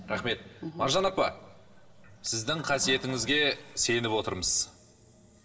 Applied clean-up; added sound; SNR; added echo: none; Toilet flush; 19 dB; reverberation time 0.6 s.